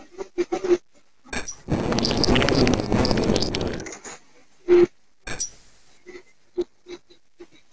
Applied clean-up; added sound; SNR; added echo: neural separator model SepFormer DNS4.